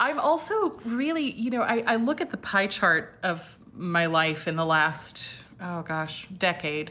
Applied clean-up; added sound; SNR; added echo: none; none; none; none.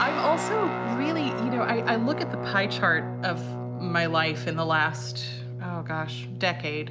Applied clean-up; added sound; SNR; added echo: none; Guitar; 4 dB; none.